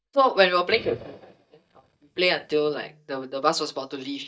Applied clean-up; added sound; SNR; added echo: neural mask model DeepFilterNet 3.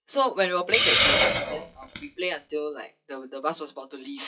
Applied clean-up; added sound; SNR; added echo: classical method WPE with log-MMSE.